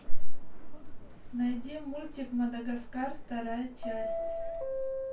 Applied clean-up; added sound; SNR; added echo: none; Subway, metro, underground; 14 dB; reverberation time 0.2 s.